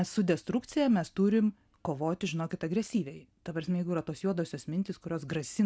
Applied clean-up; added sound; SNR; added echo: none; none; none; none.